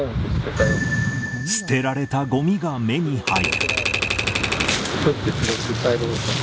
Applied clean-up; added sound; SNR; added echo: none; Typewriter; 1 dB; none.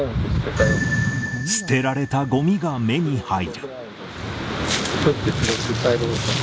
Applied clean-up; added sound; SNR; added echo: none; none; none; none.